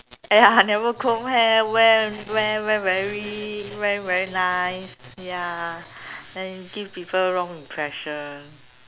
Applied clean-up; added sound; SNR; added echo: none; none; none; none.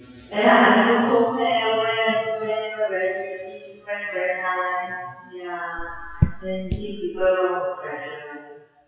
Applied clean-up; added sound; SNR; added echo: classical method WPE with log-MMSE.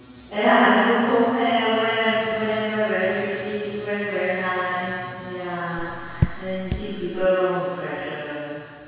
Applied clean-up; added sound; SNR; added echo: none; Raindrop / Drip; 5 dB; reverberation time 2.0 s.